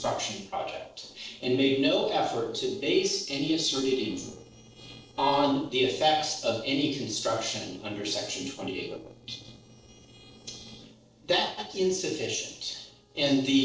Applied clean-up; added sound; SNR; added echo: neural separator model SepFormer DNS4.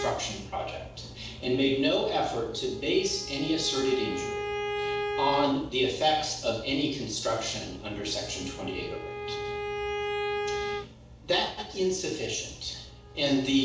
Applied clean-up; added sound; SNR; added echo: none; Bowed string instrument; 7 dB; reverberation time 0.5 s.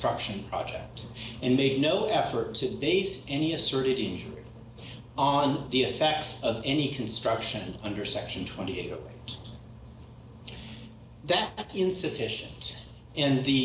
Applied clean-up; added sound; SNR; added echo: none; none; none; none.